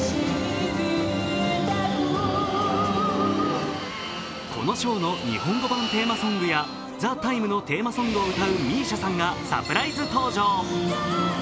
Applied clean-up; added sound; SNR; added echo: none; Fixed-wing aircraft, airplane; 11 dB; none.